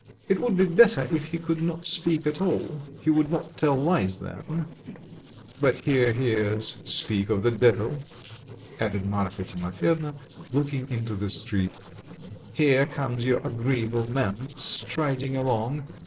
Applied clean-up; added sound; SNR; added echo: neural separator model SepFormer DNS4.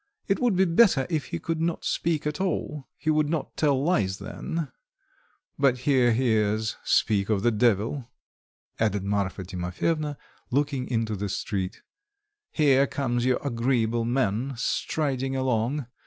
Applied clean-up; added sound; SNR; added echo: none; none; none; none.